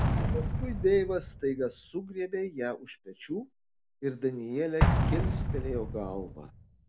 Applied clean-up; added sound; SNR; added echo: none; Explosion; -1 dB; none.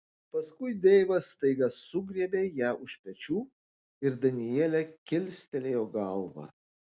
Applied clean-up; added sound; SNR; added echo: none; none; none; none.